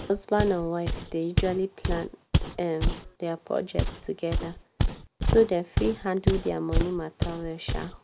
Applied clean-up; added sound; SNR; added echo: none; Walk, footsteps; 0 dB; none.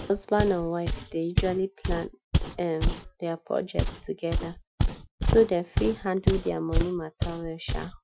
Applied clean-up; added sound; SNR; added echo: classical method Wiener filter.